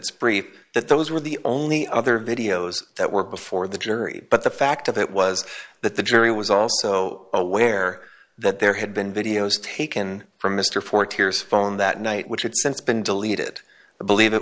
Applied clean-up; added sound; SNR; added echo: none; none; none; none.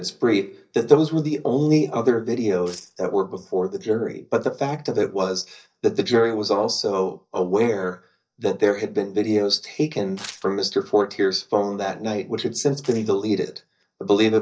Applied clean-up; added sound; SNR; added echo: neural mask model DeepFilterNet 3.